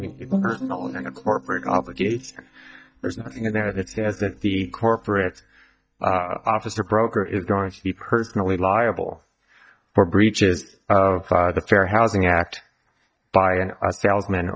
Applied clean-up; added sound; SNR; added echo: neural mask model DeepFilterNet 3.